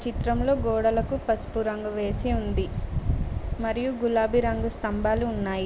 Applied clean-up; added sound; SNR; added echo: none; none; none; none.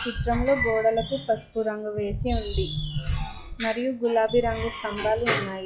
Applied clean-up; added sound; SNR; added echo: classical method log-MMSE.